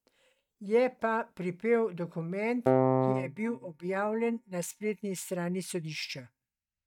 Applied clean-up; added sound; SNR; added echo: neural mask model DeepFilterNet 3.